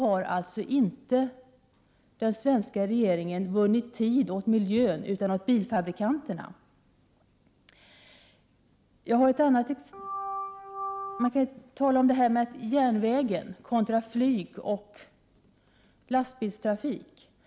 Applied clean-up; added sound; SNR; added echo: none; Organ; 7 dB; none.